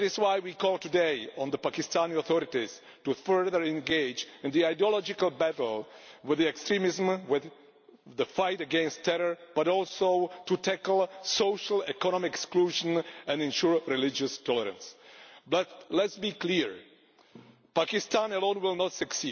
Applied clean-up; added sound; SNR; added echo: none; none; none; none.